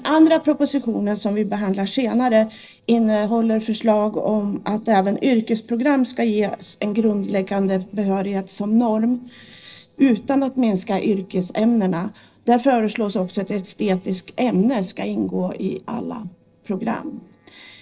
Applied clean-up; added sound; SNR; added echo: neural separator model SepFormer DNS4.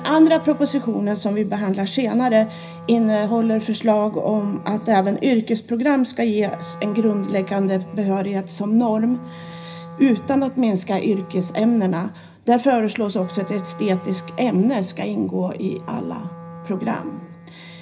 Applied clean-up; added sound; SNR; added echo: none; Wind instrument, woodwind instrument; 17 dB; reverberation time 0.4 s.